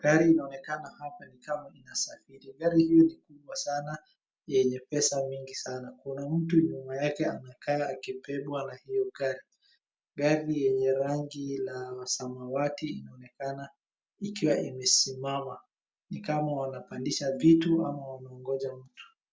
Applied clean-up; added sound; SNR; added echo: none; none; none; none.